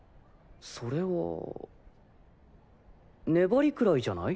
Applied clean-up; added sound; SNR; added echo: none; none; none; none.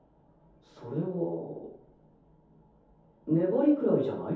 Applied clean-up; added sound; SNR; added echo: none; none; none; reverberation time 0.6 s.